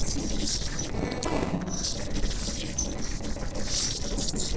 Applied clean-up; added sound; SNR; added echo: neural separator model SepFormer DNS4.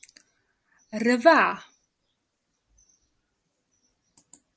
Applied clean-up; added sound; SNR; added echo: none; none; none; none.